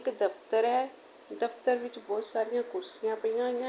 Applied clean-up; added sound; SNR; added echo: none; none; none; none.